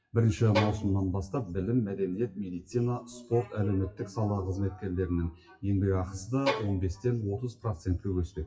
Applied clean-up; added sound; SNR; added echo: classical method WPE with log-MMSE.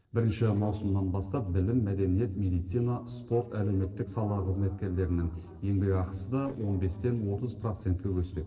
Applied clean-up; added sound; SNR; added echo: neural separator model SepFormer DNS4.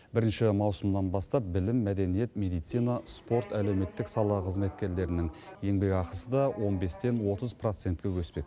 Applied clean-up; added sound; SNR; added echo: none; none; none; none.